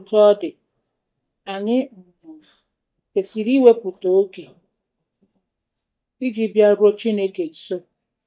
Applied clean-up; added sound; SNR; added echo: neural mask model DeepFilterNet 3.